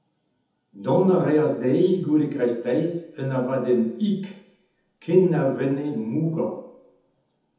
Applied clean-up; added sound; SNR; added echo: none; Piano; 19 dB; reverberation time 1.1 s.